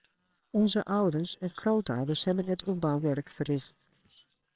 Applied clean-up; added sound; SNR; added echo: neural separator model SepFormer WHAMR!.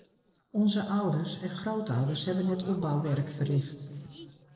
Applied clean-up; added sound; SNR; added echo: neural separator model SepFormer DNS4.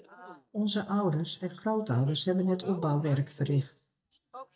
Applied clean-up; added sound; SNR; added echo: neural mask model DeepFilterNet 3.